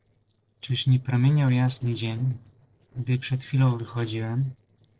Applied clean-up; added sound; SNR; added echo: neural separator model SepFormer DNS4.